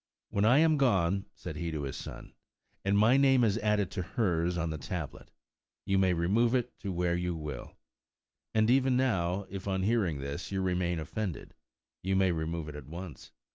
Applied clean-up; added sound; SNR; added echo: none; none; none; none.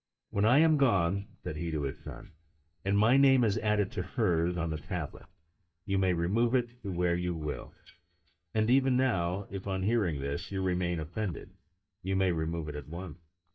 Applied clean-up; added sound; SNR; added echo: neural mask model DeepFilterNet 3.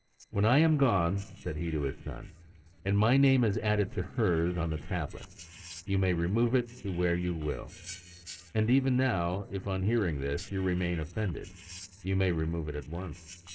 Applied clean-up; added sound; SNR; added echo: neural separator model SepFormer DNS4.